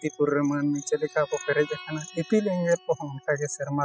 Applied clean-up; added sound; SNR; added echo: classical method spectral subtraction.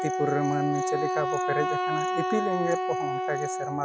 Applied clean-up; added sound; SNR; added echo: none; Wind instrument, woodwind instrument; -2 dB; none.